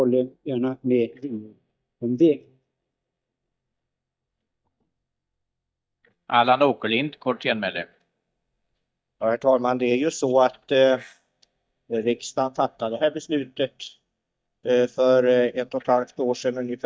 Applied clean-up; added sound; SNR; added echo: neural mask model DeepFilterNet 3.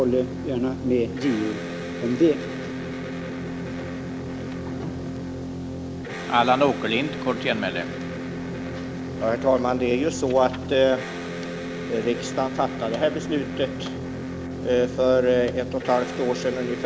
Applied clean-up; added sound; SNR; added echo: none; Electric guitar; 6 dB; none.